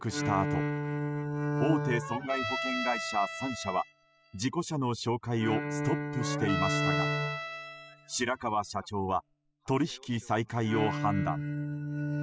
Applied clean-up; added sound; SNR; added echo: classical method spectral subtraction.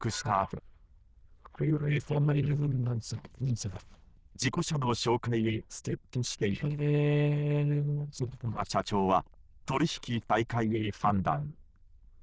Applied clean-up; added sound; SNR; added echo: neural diffusion model UNIVERSE++.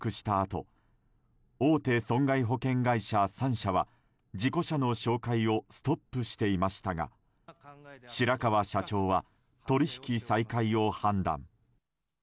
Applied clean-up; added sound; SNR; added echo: none; none; none; none.